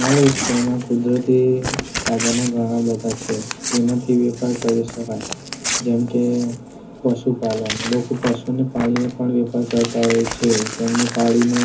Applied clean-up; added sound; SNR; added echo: none; Crumpling, crinkling / Tearing; 9 dB; reverberation time 0.3 s.